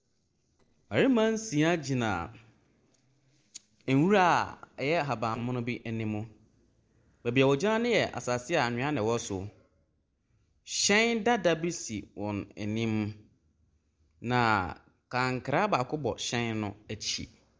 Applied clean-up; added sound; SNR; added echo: neural separator model SepFormer DNS4.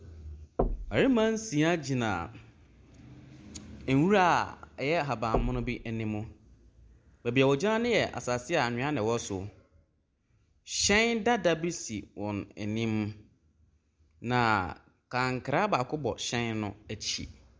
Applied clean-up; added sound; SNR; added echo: none; Knock; 8 dB; none.